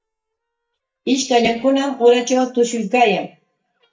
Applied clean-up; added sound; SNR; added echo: neural mask model DeepFilterNet 3.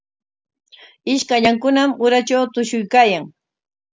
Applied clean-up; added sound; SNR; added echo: none; none; none; none.